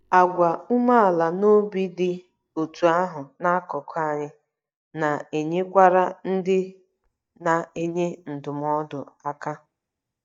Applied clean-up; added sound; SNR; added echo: neural mask model DeepFilterNet 3.